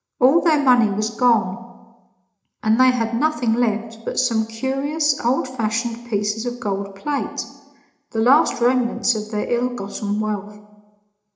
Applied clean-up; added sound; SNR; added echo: none; none; none; reverberation time 0.8 s.